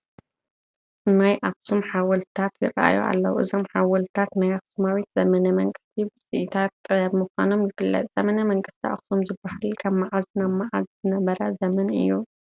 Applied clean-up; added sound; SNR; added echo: none; none; none; none.